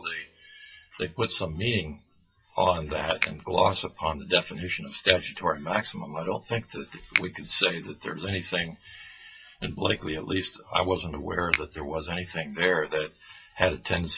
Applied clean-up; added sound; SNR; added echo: classical method WPE with log-MMSE.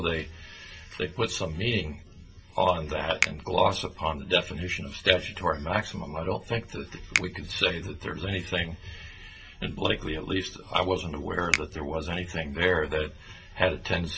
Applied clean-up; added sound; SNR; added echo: none; Finger snapping; 7 dB; reverberation time 0.2 s.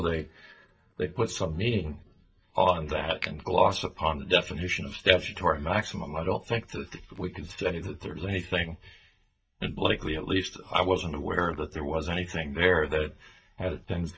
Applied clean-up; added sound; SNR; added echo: neural mask model DeepFilterNet 3.